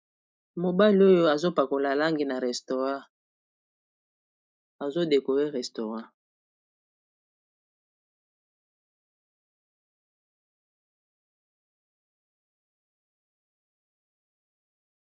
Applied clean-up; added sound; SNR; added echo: neural mask model Resemble Enhance denoiser.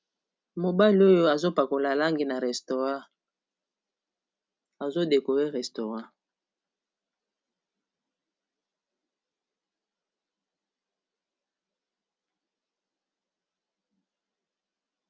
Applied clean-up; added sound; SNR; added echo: none; none; none; none.